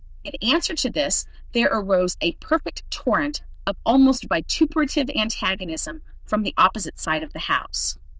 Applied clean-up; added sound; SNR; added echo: neural diffusion model UNIVERSE++.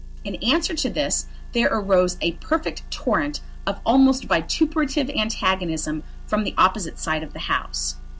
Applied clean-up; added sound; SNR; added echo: none; Motor vehicle (road) / Engine; 11 dB; none.